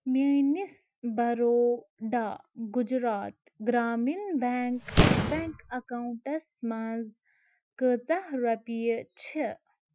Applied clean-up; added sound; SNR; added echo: classical method Wiener filter.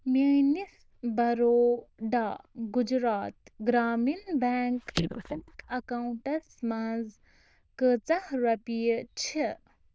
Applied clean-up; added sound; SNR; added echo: neural diffusion model UNIVERSE++.